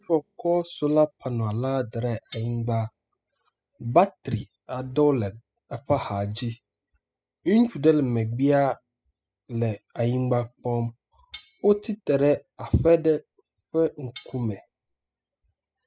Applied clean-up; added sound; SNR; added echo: classical method spectral subtraction.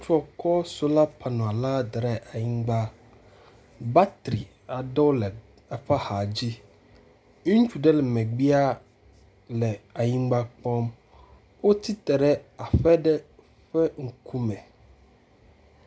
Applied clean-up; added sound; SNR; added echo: none; none; none; none.